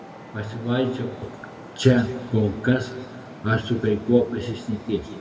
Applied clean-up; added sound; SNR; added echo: none; Traffic noise, roadway noise; 17 dB; reverberation time 1.5 s.